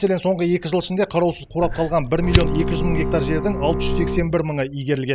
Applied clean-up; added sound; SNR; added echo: none; Bowed string instrument + Fire; 2 dB; none.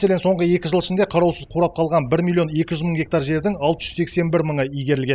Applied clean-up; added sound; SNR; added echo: none; none; none; none.